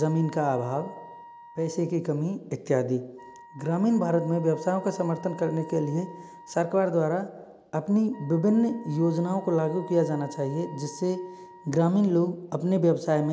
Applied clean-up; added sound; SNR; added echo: none; Wind instrument, woodwind instrument; 20 dB; none.